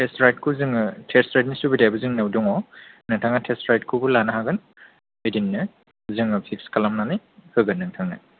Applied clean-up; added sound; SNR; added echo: none; none; none; none.